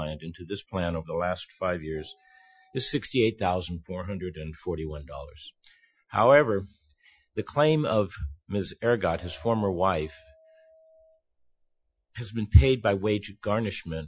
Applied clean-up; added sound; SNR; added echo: classical method Wiener filter.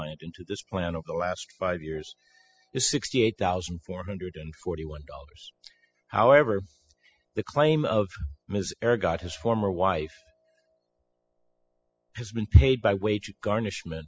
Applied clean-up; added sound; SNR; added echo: classical method spectral subtraction.